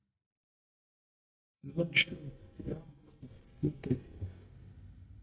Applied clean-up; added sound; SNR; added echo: neural mask model DeepFilterNet 3.